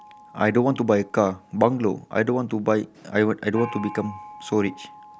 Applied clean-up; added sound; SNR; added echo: none; Gong; 19 dB; none.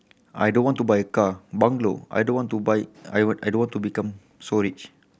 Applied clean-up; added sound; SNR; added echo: none; none; none; none.